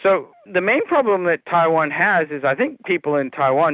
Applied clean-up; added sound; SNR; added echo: none; none; none; none.